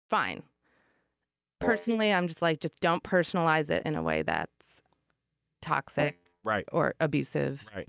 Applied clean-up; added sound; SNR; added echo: neural mask model DeepFilterNet 3.